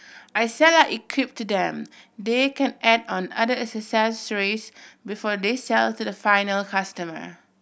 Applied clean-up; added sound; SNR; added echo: none; none; none; none.